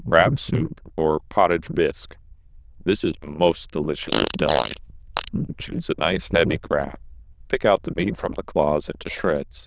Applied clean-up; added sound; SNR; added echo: neural diffusion model UNIVERSE++.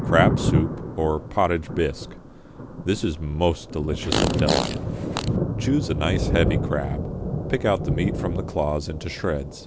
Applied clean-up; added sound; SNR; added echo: none; Thunder + Fart; 1 dB; none.